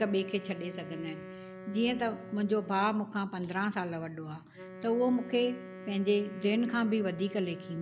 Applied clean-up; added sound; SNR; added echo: none; Wind instrument, woodwind instrument; 14 dB; none.